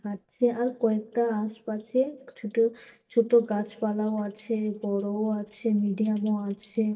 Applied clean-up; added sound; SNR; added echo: neural mask model DeepFilterNet 3.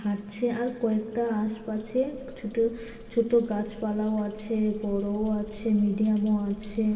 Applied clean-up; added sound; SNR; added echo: none; Thunder; 19 dB; reverberation time 2.3 s.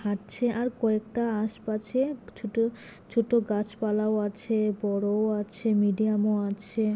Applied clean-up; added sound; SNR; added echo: none; none; none; none.